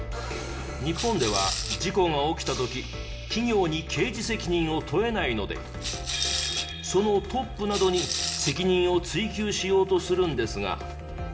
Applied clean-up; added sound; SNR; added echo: none; Rattle / Rattle (instrument); 6 dB; reverberation time 0.8 s.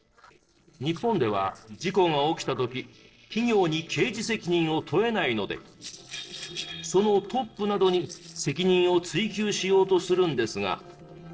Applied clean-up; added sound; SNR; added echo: neural separator model SepFormer DNS4.